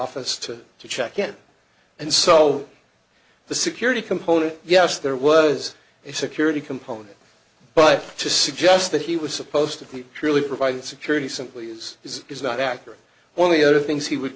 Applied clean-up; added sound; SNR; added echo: none; none; none; none.